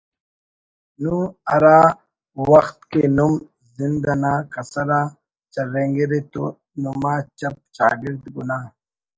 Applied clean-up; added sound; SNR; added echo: neural mask model DeepFilterNet 3.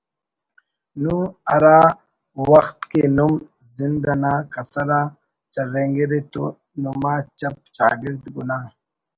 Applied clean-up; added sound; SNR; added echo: none; none; none; none.